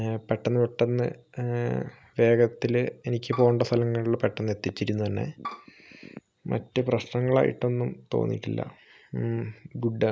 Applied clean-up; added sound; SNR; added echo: none; Bowed string instrument; 12 dB; none.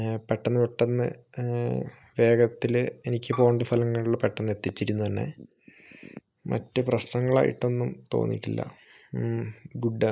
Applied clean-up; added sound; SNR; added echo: neural mask model Resemble Enhance denoiser.